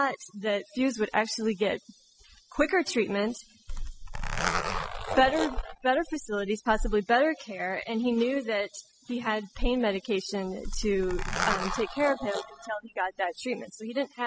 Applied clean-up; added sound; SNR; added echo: classical method spectral subtraction.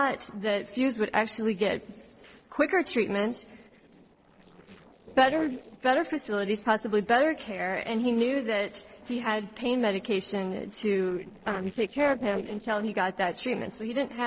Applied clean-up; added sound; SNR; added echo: neural separator model SepFormer DNS4.